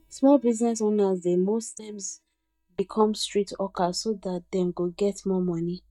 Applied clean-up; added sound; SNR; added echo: neural mask model DeepFilterNet 3.